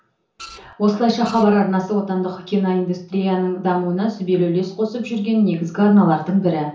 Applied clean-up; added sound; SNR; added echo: none; Printer; 19 dB; reverberation time 0.6 s.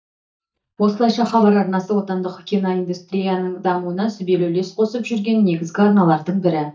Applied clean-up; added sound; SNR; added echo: neural mask model DeepFilterNet 3.